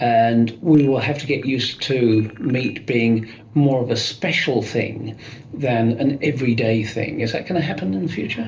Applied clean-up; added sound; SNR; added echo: neural separator model SepFormer DNS4.